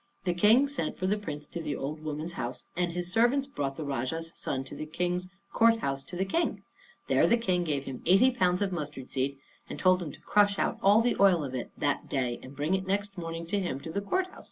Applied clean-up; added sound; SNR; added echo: none; none; none; none.